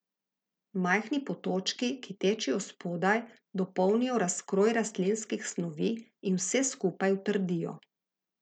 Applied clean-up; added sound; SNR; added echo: none; none; none; none.